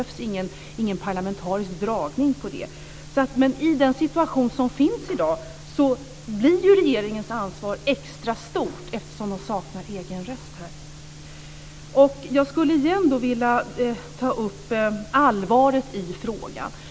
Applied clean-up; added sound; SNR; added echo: none; none; none; none.